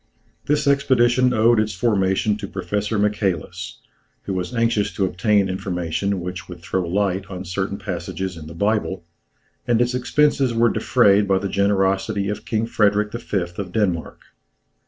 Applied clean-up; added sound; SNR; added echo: none; none; none; none.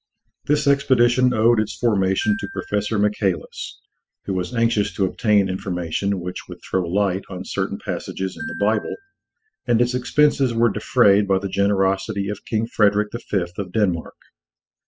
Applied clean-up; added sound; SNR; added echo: classical method spectral subtraction.